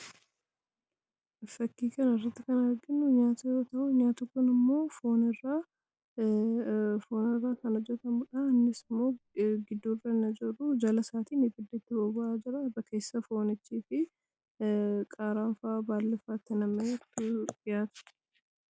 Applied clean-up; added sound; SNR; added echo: neural mask model Resemble Enhance denoiser.